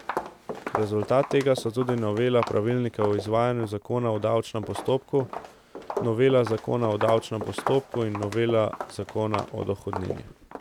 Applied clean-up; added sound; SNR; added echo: none; Walk, footsteps; 10 dB; none.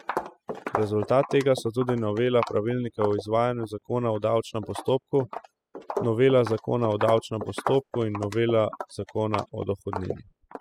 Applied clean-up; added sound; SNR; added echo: classical method spectral subtraction.